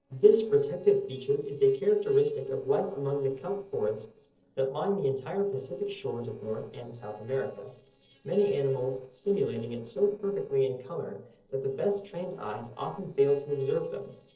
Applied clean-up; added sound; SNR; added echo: neural separator model SepFormer DNS4.